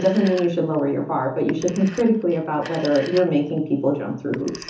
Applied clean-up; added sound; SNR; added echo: none; Telephone; 19 dB; reverberation time 0.7 s.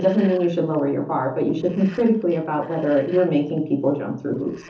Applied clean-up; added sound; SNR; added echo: neural separator model SepFormer DNS4.